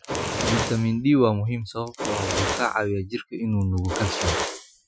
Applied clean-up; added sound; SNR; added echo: classical method Wiener filter.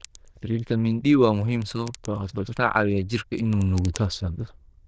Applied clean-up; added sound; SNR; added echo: neural diffusion model UNIVERSE++.